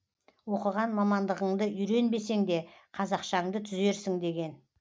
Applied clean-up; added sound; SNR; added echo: none; none; none; none.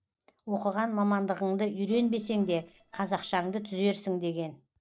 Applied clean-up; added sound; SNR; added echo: neural separator model SepFormer DNS4.